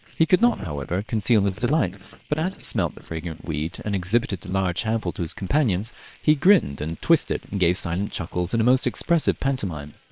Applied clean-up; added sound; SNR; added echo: neural separator model SepFormer WHAM!.